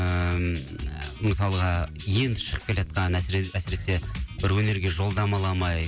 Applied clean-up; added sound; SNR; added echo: none; none; none; none.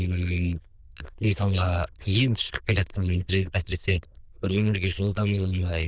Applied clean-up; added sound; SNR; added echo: neural diffusion model UNIVERSE++.